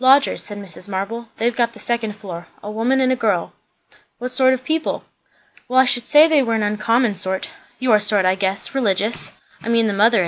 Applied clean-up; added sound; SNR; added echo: none; none; none; none.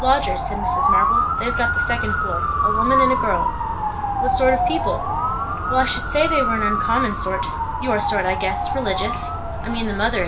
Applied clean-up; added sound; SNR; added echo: none; Motor vehicle (road) / Siren; -2 dB; reverberation time 0.8 s.